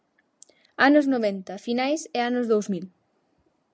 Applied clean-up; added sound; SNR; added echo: none; none; none; none.